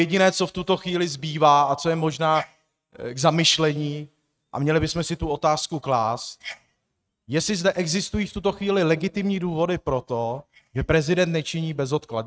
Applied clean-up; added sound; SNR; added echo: neural mask model RNNoise.